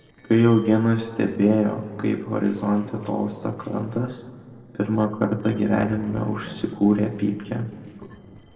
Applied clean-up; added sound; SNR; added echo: neural separator model SepFormer DNS4.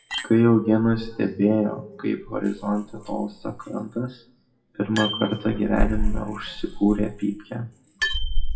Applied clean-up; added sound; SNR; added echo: classical method WPE with log-MMSE.